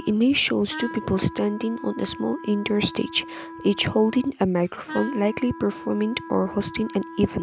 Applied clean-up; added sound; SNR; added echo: none; Wind instrument, woodwind instrument; 14 dB; none.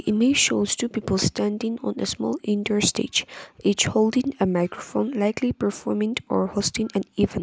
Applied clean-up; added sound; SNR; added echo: none; none; none; none.